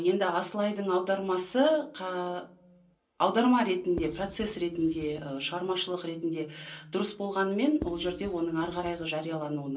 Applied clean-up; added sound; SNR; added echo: none; Writing; 14 dB; reverberation time 0.3 s.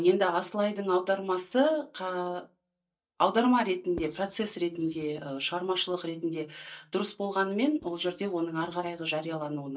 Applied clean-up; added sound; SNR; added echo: neural mask model DeepFilterNet 3.